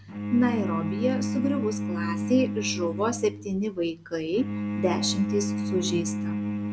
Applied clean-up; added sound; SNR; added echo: none; Bowed string instrument; 2 dB; none.